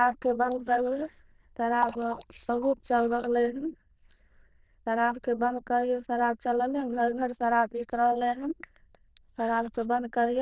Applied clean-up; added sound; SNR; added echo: neural diffusion model UNIVERSE++.